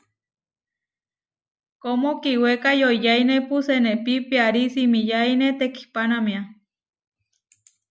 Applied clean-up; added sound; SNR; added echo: none; none; none; none.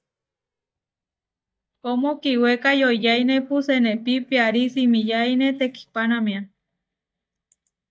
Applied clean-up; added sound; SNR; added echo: neural mask model DeepFilterNet 3.